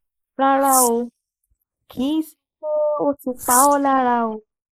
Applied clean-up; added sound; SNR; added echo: neural mask model Resemble Enhance denoiser.